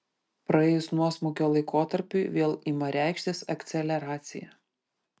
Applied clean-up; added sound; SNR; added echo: none; none; none; none.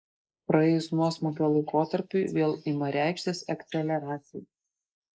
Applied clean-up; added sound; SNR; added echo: neural mask model Resemble Enhance denoiser.